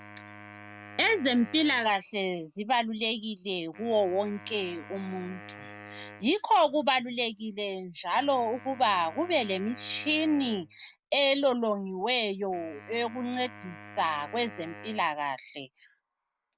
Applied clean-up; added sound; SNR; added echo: none; Wind instrument, woodwind instrument; 19 dB; none.